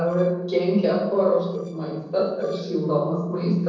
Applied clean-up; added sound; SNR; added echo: neural separator model SepFormer DNS4.